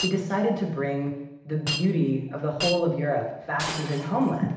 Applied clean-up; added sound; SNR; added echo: none; Shatter; 10 dB; reverberation time 0.8 s.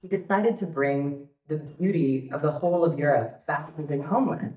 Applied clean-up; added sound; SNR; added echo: neural mask model DeepFilterNet 3.